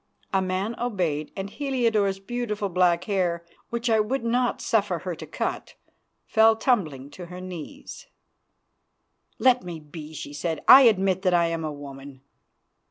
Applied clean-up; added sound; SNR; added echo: none; none; none; none.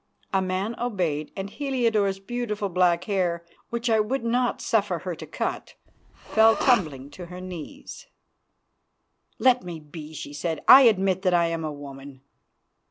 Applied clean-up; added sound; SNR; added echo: none; Respiratory sounds; 8 dB; none.